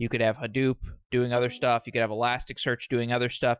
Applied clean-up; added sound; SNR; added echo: classical method Wiener filter.